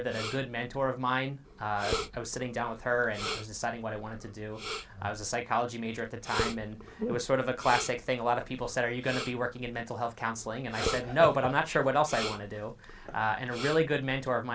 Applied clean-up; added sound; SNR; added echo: none; Respiratory sounds; 10 dB; none.